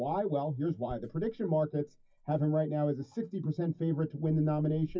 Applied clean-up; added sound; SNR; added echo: classical method WPE with log-MMSE.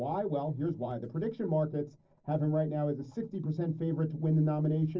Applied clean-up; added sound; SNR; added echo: neural separator model SepFormer DNS4.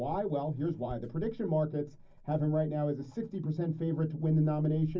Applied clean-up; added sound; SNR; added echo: none; Writing; 19 dB; reverberation time 0.4 s.